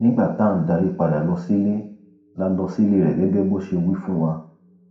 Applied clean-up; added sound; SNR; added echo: none; none; none; reverberation time 0.5 s.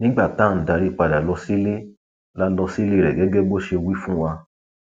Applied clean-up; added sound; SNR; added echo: none; none; none; none.